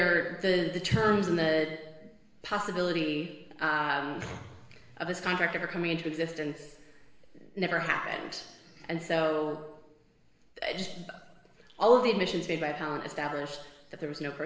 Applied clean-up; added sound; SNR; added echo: none; none; none; reverberation time 1.1 s.